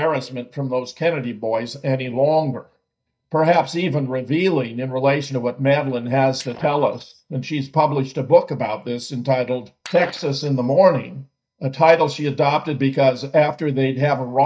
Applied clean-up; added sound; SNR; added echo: neural mask model DeepFilterNet 3.